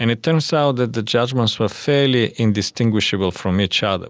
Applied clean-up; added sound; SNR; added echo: none; none; none; none.